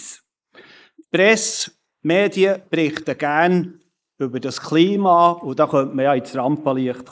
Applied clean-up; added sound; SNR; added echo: neural mask model Resemble Enhance denoiser.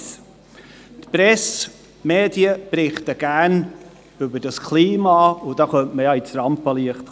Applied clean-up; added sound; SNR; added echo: none; none; none; none.